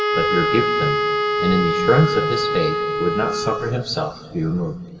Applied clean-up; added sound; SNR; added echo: none; Wind instrument, woodwind instrument; 0 dB; reverberation time 2.7 s.